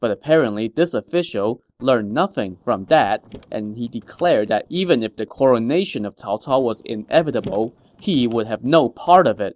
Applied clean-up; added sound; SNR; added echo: neural separator model SepFormer DNS4.